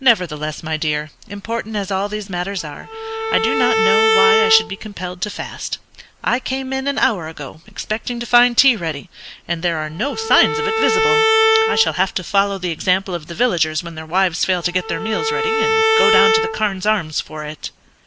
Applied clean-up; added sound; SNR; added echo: none; Bowed string instrument; -2 dB; none.